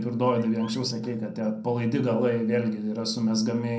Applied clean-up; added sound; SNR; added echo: neural separator model SepFormer DNS4.